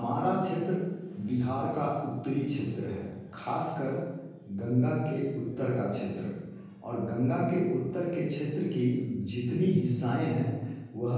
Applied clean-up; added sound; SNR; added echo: none; none; none; reverberation time 1.3 s.